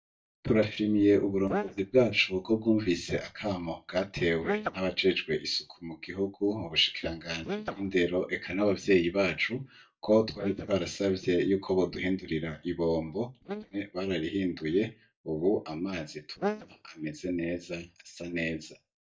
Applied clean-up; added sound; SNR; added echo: neural mask model DeepFilterNet 3.